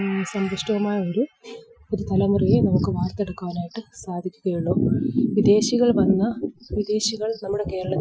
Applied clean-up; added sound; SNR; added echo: classical method Wiener filter.